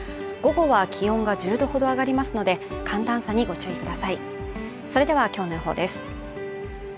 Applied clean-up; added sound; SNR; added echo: none; none; none; none.